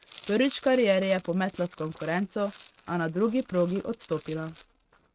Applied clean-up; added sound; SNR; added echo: neural mask model RNNoise.